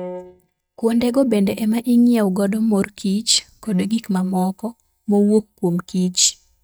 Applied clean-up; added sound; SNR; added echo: neural mask model DeepFilterNet 3.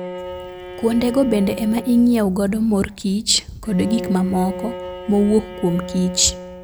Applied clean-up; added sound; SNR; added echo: none; Bowed string instrument; 12 dB; none.